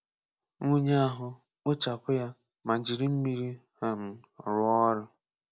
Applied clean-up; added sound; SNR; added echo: none; none; none; none.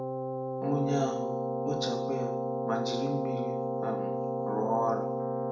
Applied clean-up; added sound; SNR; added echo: none; Keyboard (musical); -3 dB; reverberation time 0.6 s.